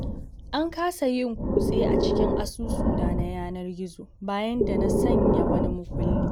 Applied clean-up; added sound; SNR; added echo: none; Breathing; -5 dB; none.